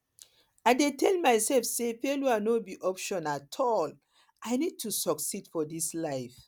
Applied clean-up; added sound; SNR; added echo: none; none; none; none.